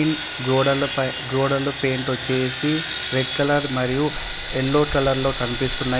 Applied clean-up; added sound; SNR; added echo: none; Sawing; 2 dB; none.